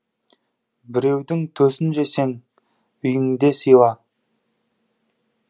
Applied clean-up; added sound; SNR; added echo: none; none; none; none.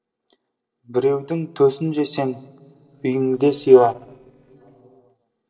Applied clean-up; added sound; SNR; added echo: neural separator model SepFormer DNS4.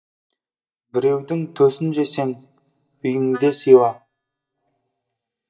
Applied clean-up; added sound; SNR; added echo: neural mask model DeepFilterNet 3.